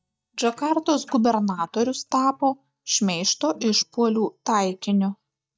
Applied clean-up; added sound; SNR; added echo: neural mask model DeepFilterNet 3.